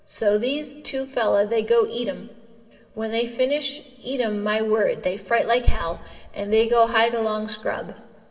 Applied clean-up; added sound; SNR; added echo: none; none; none; reverberation time 2.5 s.